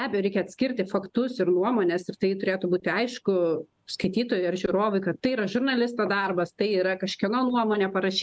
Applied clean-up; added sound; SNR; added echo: none; none; none; none.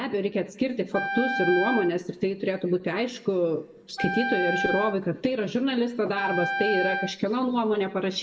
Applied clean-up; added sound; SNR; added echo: none; Wind instrument, woodwind instrument; 5 dB; reverberation time 0.9 s.